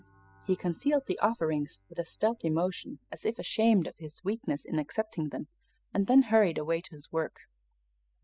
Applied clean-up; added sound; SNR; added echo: classical method spectral subtraction.